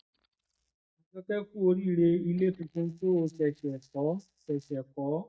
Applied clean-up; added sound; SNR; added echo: neural mask model DeepFilterNet 3.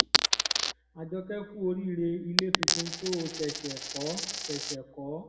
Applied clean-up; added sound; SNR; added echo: none; Coin (dropping); -3 dB; reverberation time 0.8 s.